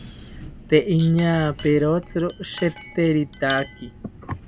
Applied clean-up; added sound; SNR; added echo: none; Chink, clink + Wind; 16 dB; none.